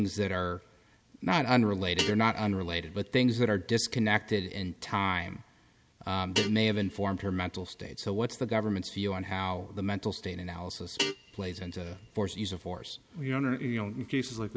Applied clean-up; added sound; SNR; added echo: none; Guitar; 11 dB; none.